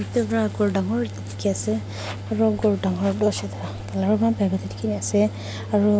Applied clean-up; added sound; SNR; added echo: none; Mechanical fan; 10 dB; none.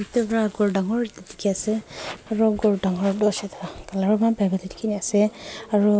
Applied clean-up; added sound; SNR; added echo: none; none; none; none.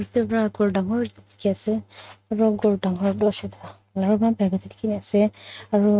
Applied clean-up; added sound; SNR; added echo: neural mask model RNNoise.